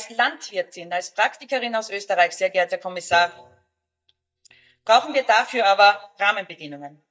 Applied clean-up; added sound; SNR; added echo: neural mask model DeepFilterNet 3.